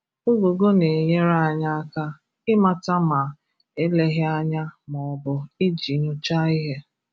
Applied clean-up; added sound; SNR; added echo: none; none; none; none.